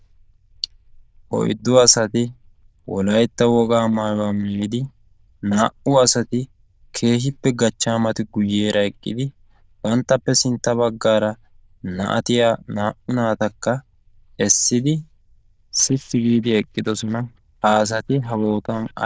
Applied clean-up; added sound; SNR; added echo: neural diffusion model UNIVERSE++.